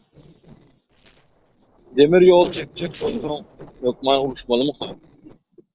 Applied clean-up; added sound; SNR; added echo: neural separator model SepFormer DNS4.